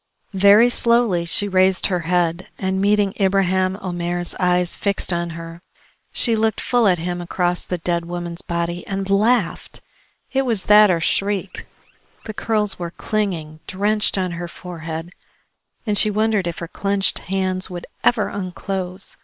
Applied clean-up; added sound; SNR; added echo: neural separator model SepFormer WHAM!.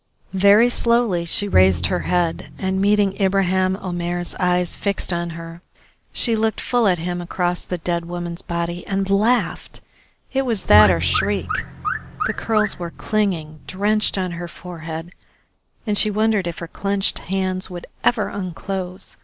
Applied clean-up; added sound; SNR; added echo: none; Bowed string instrument + Alarm / Car; 5 dB; none.